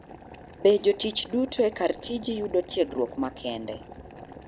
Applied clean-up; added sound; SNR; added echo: none; Boiling; 17 dB; none.